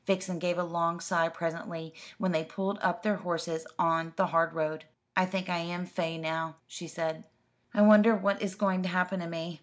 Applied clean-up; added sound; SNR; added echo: none; none; none; none.